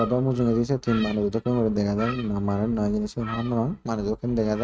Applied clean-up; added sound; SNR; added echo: neural mask model RNNoise.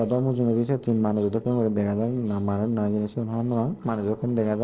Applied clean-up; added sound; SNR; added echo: neural separator model SepFormer DNS4.